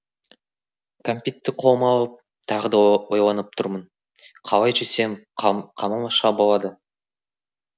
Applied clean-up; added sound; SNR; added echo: none; none; none; none.